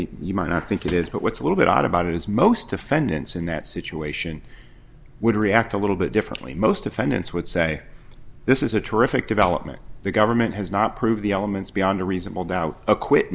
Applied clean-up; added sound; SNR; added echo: none; Cupboard open or close / Drawer open or close; 17 dB; none.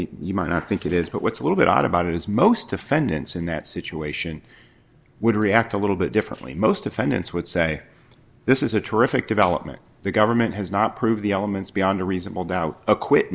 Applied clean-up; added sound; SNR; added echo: neural separator model SepFormer DNS4.